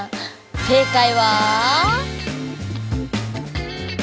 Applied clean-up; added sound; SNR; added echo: none; none; none; none.